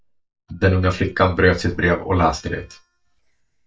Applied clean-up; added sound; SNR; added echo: neural mask model DeepFilterNet 3.